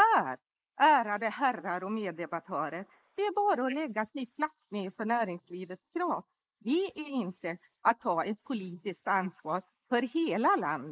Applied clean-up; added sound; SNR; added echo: neural mask model Resemble Enhance denoiser.